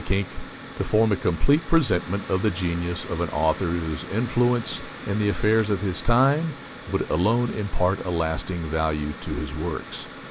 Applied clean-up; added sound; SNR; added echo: none; Mechanical fan; 14 dB; none.